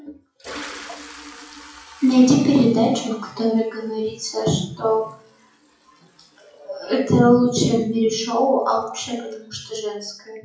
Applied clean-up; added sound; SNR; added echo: classical method WPE with log-MMSE.